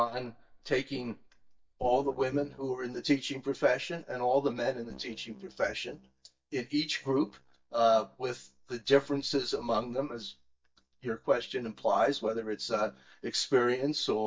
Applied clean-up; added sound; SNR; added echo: neural mask model DeepFilterNet 3.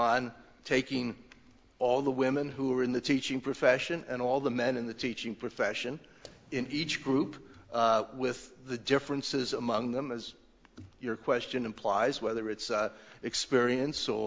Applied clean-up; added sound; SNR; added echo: none; none; none; none.